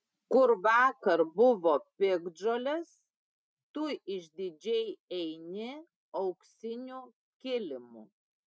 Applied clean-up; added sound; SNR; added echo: none; none; none; none.